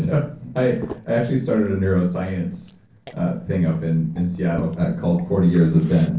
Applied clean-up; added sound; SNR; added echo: neural separator model SepFormer DNS4.